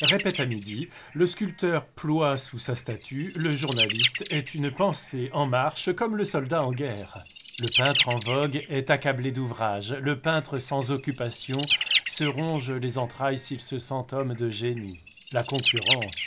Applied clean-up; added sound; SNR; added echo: none; Bird; 1 dB; none.